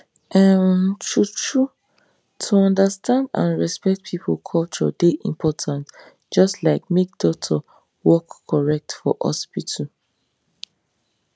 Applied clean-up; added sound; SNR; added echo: none; none; none; none.